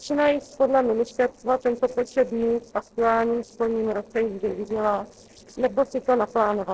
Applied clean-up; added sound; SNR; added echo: neural separator model SepFormer DNS4.